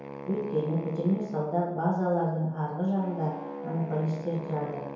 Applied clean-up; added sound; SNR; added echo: none; Wind instrument, woodwind instrument; 12 dB; reverberation time 1.0 s.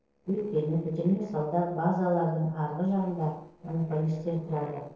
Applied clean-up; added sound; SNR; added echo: neural separator model SepFormer DNS4.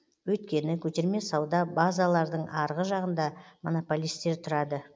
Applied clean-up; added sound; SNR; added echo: none; none; none; none.